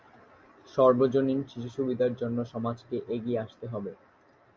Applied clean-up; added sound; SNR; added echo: none; none; none; none.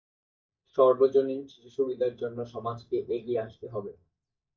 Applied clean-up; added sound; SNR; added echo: neural mask model DeepFilterNet 3.